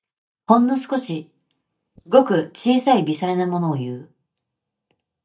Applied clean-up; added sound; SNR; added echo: neural mask model DeepFilterNet 3.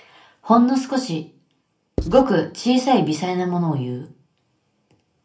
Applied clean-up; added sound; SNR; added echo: none; Writing; 7 dB; reverberation time 0.3 s.